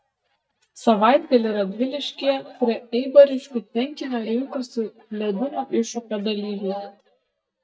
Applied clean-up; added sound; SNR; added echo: neural mask model DeepFilterNet 3.